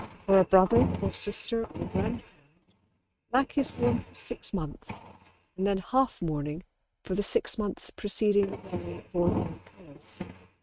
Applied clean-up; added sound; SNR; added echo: neural mask model RNNoise.